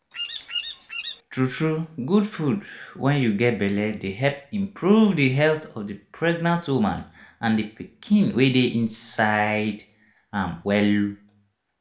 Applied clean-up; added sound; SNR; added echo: none; Bird vocalization, bird call, bird song; 9 dB; reverberation time 0.4 s.